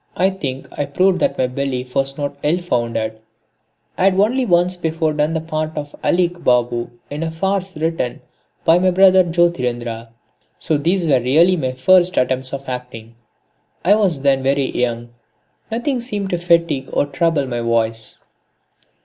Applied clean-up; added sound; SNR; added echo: none; none; none; none.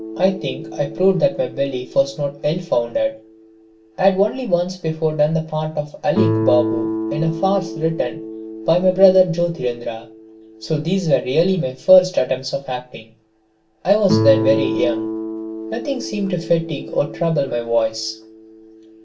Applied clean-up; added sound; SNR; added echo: none; Guitar; 8 dB; reverberation time 0.2 s.